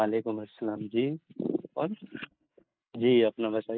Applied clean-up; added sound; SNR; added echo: neural mask model Resemble Enhance denoiser.